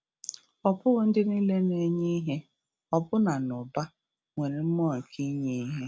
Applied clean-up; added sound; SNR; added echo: none; none; none; none.